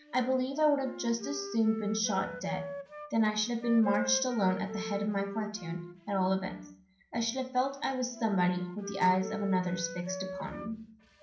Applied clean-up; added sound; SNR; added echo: none; Wind instrument, woodwind instrument; 11 dB; reverberation time 0.6 s.